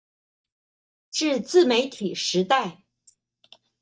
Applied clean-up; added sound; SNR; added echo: neural mask model DeepFilterNet 3.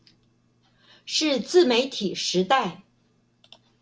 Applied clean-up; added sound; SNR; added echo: none; none; none; none.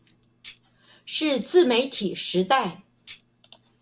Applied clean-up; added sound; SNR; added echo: none; Tambourine; 11 dB; none.